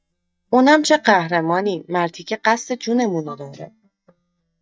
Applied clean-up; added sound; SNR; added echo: neural mask model DeepFilterNet 3.